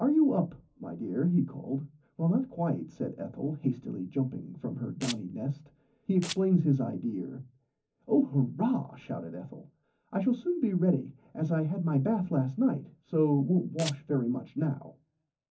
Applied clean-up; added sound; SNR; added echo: none; Domestic sounds, home sounds; 12 dB; reverberation time 0.3 s.